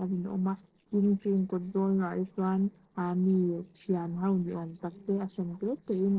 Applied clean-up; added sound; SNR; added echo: neural separator model SepFormer DNS4.